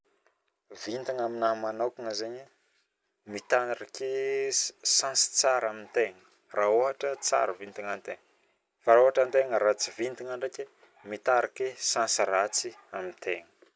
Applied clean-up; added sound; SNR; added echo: none; none; none; none.